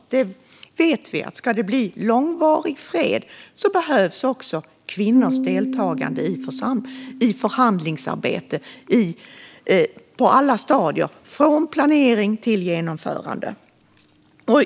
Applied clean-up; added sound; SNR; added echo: none; Piano; 13 dB; none.